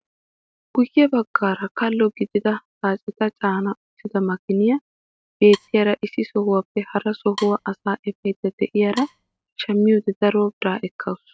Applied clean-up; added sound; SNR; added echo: neural mask model RNNoise.